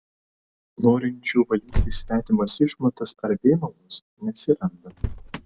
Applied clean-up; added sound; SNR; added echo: none; Motor vehicle (road); 8 dB; none.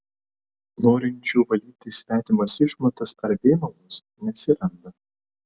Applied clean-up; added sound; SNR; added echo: none; none; none; none.